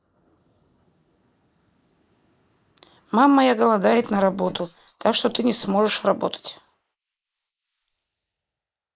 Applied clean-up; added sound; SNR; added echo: neural mask model Resemble Enhance denoiser.